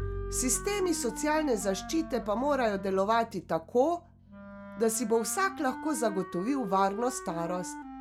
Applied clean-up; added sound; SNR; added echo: none; Wind instrument, woodwind instrument + Bowed string instrument; 11 dB; none.